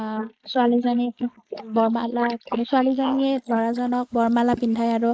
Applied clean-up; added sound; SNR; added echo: neural mask model Resemble Enhance denoiser.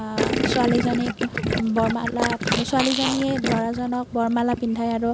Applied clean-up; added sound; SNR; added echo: none; Fart + Gurgling; 3 dB; none.